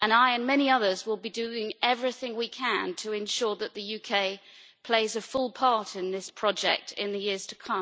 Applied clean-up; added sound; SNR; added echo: none; none; none; none.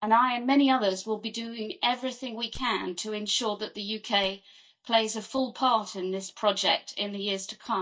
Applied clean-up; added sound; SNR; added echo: neural mask model DeepFilterNet 3.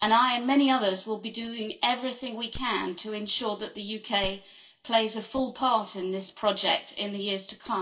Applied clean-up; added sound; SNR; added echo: none; Wood; 15 dB; reverberation time 0.2 s.